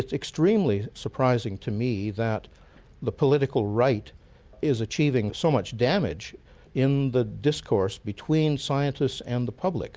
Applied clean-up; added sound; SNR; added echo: none; none; none; none.